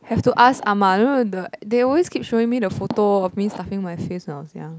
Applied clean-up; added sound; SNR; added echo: none; none; none; none.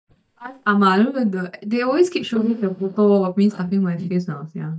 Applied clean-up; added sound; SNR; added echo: neural mask model DeepFilterNet 3.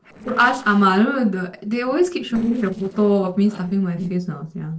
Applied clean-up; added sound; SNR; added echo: neural separator model SepFormer DNS4.